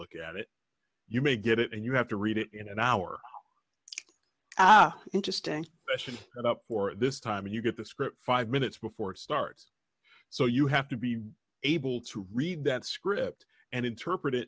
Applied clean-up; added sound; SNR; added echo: none; none; none; none.